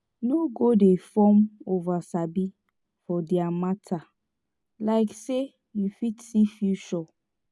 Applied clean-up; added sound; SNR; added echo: none; none; none; none.